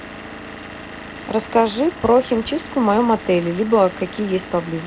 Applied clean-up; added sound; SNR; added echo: none; Engine / Vehicle; 14 dB; none.